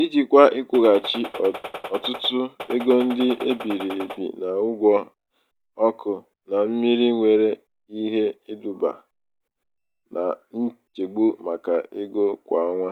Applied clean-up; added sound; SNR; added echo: none; Gunshot, gunfire; 12 dB; none.